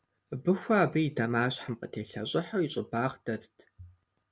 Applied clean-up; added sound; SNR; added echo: none; none; none; none.